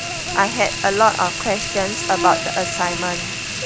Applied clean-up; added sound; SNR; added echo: none; Cricket / Buzz + Frying (food); 4 dB; none.